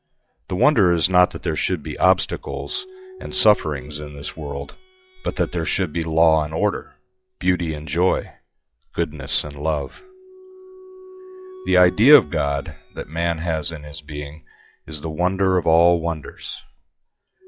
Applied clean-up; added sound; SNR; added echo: classical method log-MMSE.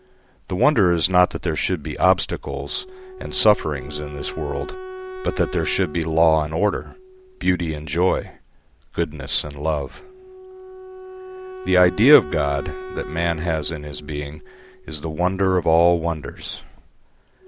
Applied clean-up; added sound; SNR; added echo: none; Wind instrument, woodwind instrument; 15 dB; none.